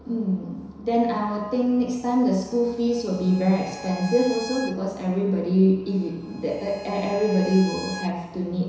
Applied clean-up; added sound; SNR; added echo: none; Bowed string instrument; 17 dB; reverberation time 1.0 s.